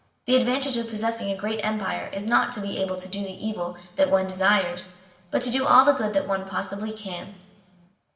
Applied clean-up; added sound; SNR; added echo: none; none; none; reverberation time 1.5 s.